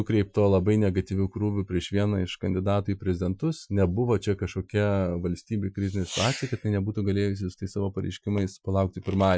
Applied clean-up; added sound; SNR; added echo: classical method Wiener filter.